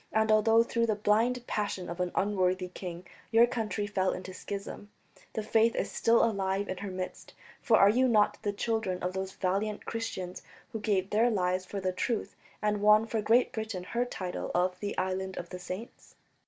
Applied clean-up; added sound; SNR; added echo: none; none; none; none.